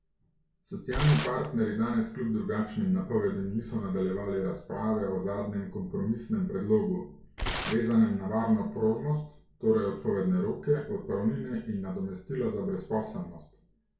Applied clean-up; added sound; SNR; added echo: none; Tearing; 6 dB; reverberation time 0.3 s.